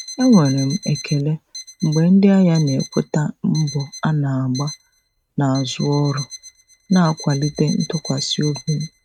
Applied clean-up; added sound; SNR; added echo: neural mask model RNNoise.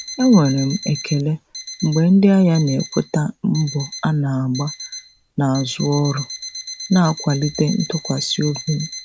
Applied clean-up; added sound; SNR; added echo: none; Alarm; 14 dB; none.